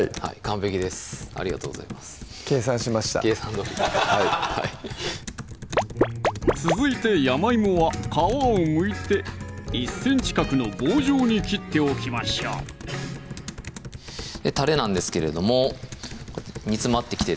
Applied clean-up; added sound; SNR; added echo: none; Computer keyboard; 12 dB; none.